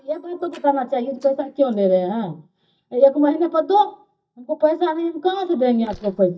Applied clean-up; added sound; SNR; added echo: neural mask model DeepFilterNet 3.